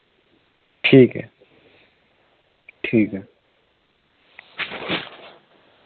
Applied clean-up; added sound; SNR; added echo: none; none; none; none.